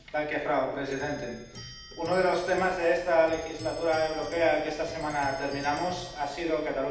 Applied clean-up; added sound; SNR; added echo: none; Clock; 16 dB; reverberation time 0.8 s.